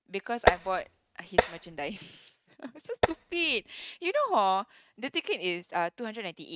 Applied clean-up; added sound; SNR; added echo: neural mask model RNNoise.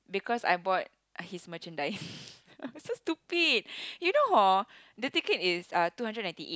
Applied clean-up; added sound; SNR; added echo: none; none; none; none.